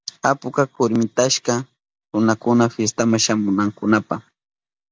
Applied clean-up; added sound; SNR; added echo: none; none; none; none.